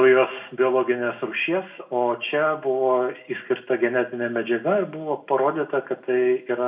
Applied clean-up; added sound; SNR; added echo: none; none; none; reverberation time 0.3 s.